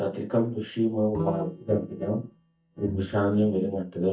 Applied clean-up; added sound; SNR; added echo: neural mask model DeepFilterNet 3.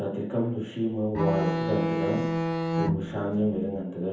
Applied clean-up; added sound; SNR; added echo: none; Bowed string instrument; -1 dB; reverberation time 0.7 s.